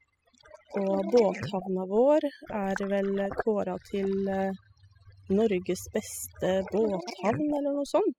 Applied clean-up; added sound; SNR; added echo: classical method spectral subtraction.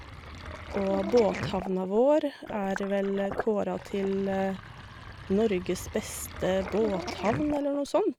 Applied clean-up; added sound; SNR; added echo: none; Sink (filling or washing); 11 dB; none.